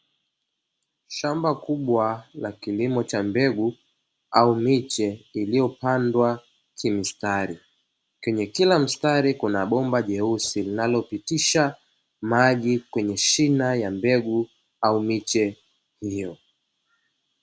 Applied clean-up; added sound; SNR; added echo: none; none; none; none.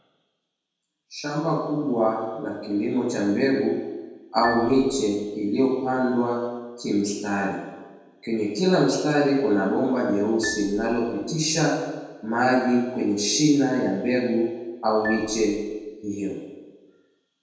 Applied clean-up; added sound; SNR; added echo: none; Marimba, xylophone; 15 dB; reverberation time 1.1 s.